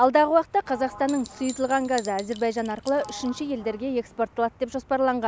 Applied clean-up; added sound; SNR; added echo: none; Sliding door + Chink, clink; 19 dB; none.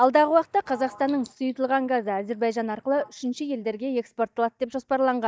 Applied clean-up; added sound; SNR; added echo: neural mask model DeepFilterNet 3.